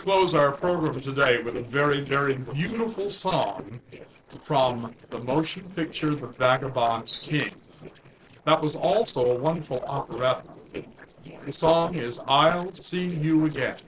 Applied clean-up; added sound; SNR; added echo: neural separator model SepFormer DNS4.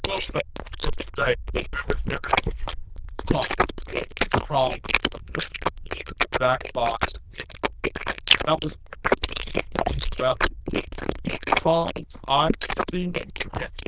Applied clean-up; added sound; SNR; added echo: neural diffusion model UNIVERSE++.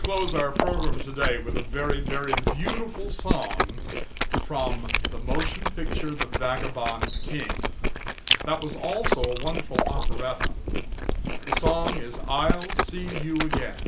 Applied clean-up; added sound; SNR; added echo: none; Chewing, mastication; -5 dB; none.